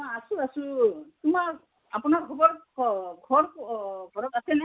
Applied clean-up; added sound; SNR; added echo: none; none; none; none.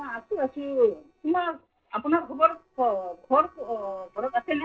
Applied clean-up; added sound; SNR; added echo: neural separator model SepFormer DNS4.